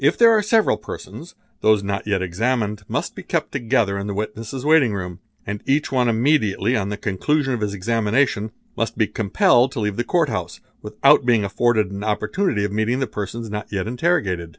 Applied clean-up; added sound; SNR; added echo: none; none; none; none.